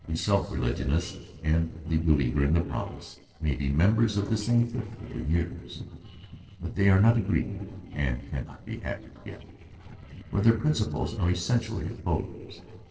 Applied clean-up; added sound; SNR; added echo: neural separator model SepFormer DNS4.